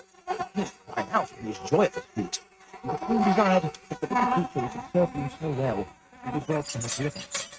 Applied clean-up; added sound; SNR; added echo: neural mask model RNNoise.